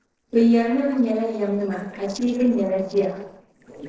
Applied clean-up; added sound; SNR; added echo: neural separator model SepFormer DNS4.